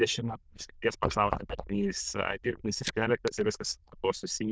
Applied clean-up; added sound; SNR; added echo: neural diffusion model UNIVERSE++.